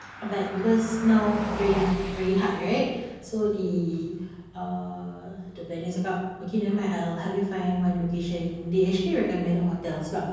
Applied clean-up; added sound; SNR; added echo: none; Car passing by; 14 dB; reverberation time 1.1 s.